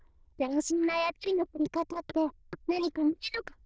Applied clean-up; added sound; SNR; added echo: neural diffusion model UNIVERSE++.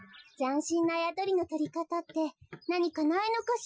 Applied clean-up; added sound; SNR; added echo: classical method Wiener filter.